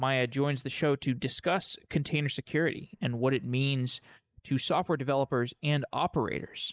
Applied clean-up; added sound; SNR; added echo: neural mask model Resemble Enhance denoiser.